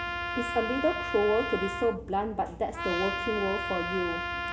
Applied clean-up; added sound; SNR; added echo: none; Trumpet; 4 dB; none.